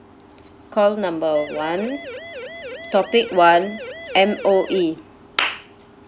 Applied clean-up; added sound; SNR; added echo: none; Siren; 13 dB; none.